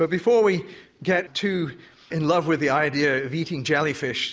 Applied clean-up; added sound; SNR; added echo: none; none; none; none.